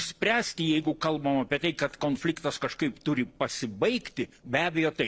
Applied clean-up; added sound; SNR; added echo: neural separator model SepFormer DNS4.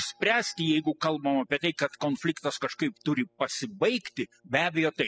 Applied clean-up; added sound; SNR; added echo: classical method spectral subtraction.